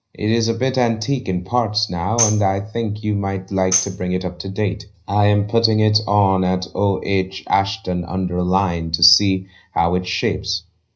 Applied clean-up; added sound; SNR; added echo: none; Tambourine; 8 dB; reverberation time 0.4 s.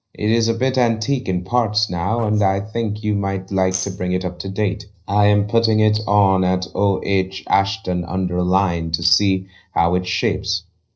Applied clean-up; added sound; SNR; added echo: neural separator model SepFormer DNS4.